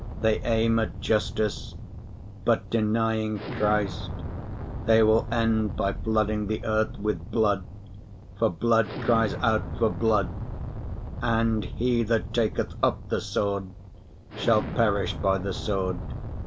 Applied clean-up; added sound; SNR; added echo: none; Explosion; 8 dB; none.